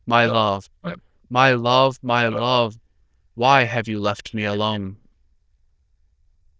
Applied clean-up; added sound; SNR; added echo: neural diffusion model UNIVERSE++.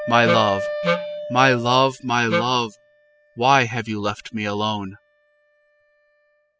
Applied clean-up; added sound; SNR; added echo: classical method spectral subtraction.